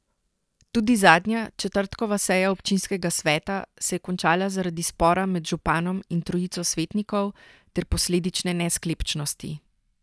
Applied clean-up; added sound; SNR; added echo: neural mask model DeepFilterNet 3.